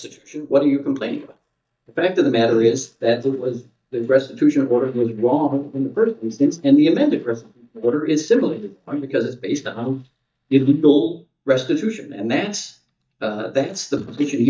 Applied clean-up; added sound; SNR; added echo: neural mask model DeepFilterNet 3.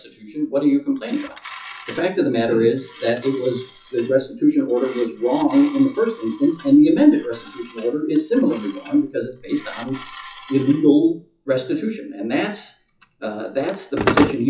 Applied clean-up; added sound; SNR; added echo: classical method WPE with log-MMSE.